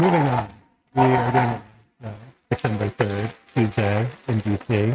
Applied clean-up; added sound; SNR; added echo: neural mask model RNNoise.